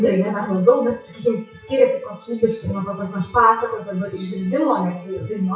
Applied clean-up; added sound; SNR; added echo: classical method WPE with log-MMSE.